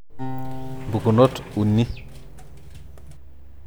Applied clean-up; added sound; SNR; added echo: none; Acoustic guitar + Sliding door; 13 dB; none.